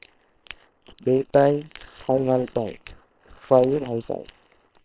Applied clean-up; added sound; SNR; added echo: neural separator model SepFormer WHAM!.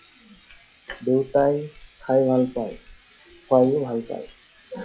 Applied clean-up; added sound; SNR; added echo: classical method log-MMSE.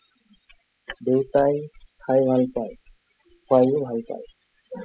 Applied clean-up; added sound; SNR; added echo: classical method spectral subtraction.